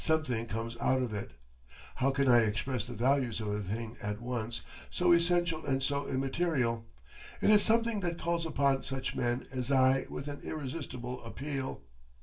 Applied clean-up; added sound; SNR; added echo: none; none; none; reverberation time 0.2 s.